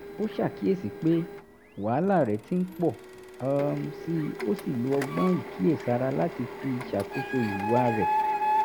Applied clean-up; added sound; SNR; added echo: none; Printer; 5 dB; none.